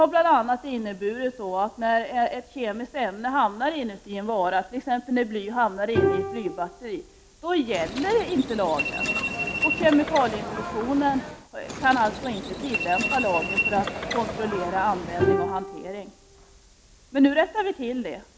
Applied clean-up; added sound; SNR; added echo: none; Bowed string instrument + Subway, metro, underground; 4 dB; none.